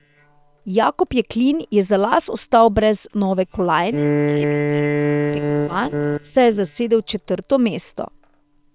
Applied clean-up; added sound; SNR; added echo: neural separator model SepFormer WHAM!.